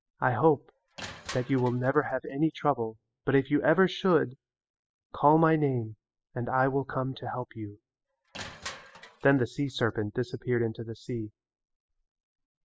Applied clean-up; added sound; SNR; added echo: classical method spectral subtraction.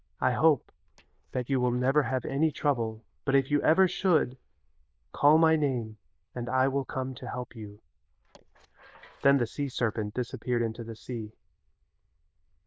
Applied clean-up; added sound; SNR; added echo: neural diffusion model UNIVERSE++.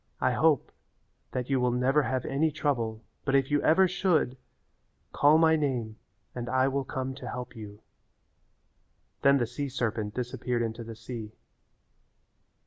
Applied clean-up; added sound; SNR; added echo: none; none; none; none.